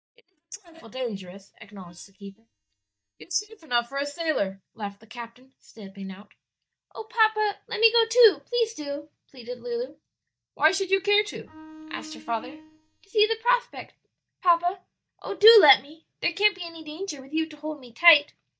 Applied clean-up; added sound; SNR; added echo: neural mask model DeepFilterNet 3.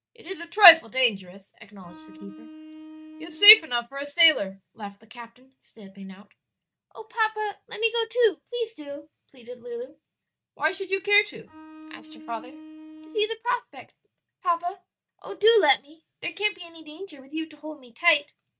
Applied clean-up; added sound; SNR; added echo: neural mask model RNNoise.